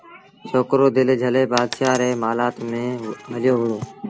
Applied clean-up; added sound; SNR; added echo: none; Coin (dropping); 17 dB; none.